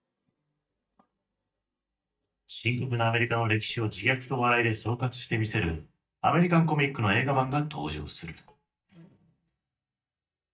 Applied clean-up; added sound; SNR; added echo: neural mask model DeepFilterNet 3.